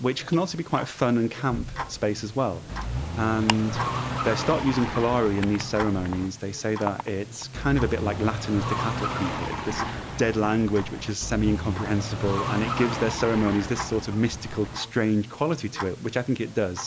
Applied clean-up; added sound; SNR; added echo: none; Tick-tock + Car; 6 dB; none.